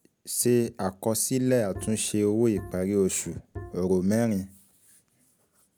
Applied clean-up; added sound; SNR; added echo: none; Bowed string instrument; 16 dB; none.